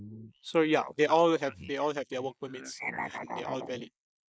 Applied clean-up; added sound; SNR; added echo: neural mask model Resemble Enhance denoiser.